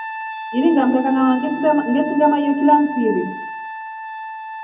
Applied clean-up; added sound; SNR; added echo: none; Trumpet; 11 dB; reverberation time 0.3 s.